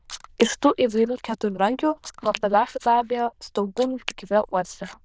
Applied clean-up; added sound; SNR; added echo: neural diffusion model UNIVERSE++.